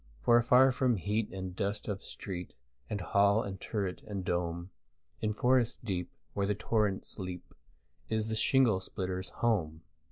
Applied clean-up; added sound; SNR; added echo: none; none; none; none.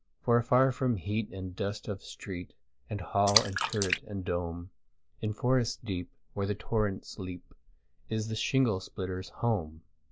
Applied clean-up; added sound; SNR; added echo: neural mask model Resemble Enhance denoiser.